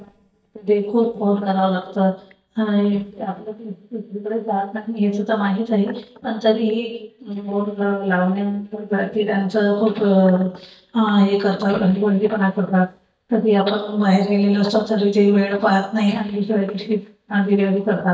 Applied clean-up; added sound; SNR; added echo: neural mask model DeepFilterNet 3.